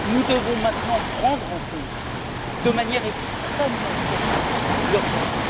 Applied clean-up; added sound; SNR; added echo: none; Waves, surf; -1 dB; none.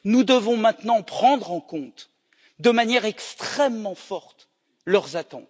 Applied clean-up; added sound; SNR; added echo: none; none; none; none.